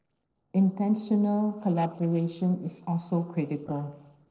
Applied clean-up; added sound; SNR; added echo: neural separator model SepFormer DNS4.